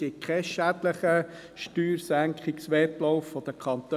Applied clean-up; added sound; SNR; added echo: none; none; none; none.